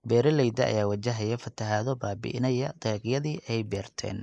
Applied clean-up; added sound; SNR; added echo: neural mask model Resemble Enhance denoiser.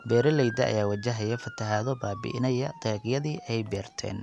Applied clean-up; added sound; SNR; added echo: none; Motor vehicle (road) / Siren; 17 dB; none.